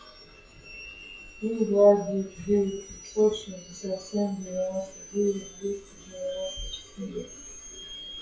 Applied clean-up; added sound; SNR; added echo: classical method WPE with log-MMSE.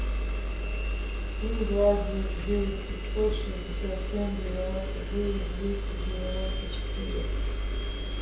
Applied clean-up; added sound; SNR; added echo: none; Engine; -3 dB; reverberation time 0.7 s.